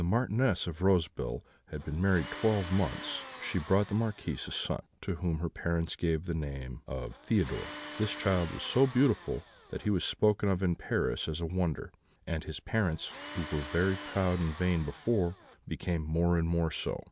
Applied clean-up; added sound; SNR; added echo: none; Tools; 14 dB; none.